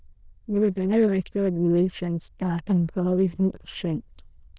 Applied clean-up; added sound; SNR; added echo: neural diffusion model UNIVERSE++.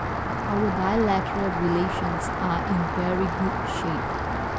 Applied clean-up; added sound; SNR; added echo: none; Rain; 0 dB; none.